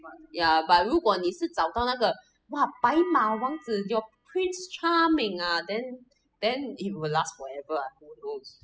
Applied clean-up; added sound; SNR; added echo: classical method spectral subtraction.